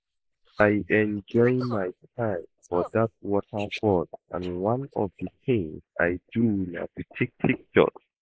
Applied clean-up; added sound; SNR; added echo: neural mask model Resemble Enhance denoiser.